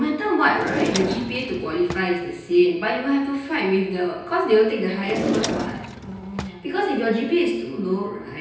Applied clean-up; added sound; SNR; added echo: none; Drawer open or close; 6 dB; reverberation time 0.9 s.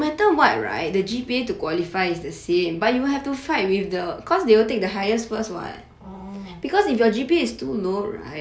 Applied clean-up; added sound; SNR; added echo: none; none; none; none.